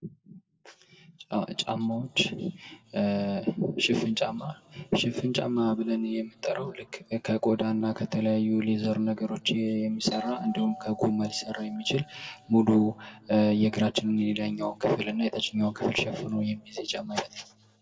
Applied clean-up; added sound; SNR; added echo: none; Doorbell; 14 dB; reverberation time 1.7 s.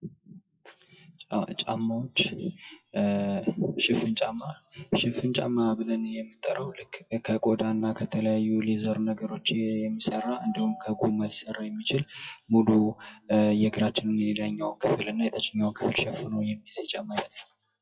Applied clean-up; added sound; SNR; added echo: classical method WPE with log-MMSE.